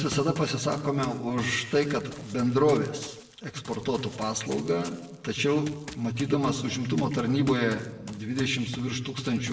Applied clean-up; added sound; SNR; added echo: none; Run; 18 dB; reverberation time 0.9 s.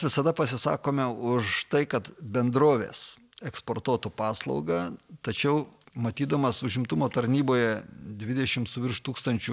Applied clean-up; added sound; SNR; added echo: none; none; none; none.